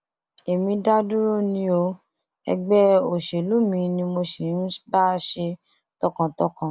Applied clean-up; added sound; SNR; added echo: none; none; none; none.